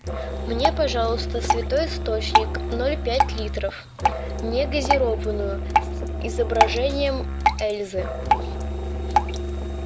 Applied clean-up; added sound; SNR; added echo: none; Drip + Musical instrument; -3 dB; none.